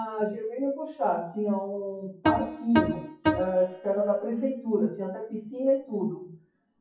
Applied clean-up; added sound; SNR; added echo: classical method WPE with log-MMSE.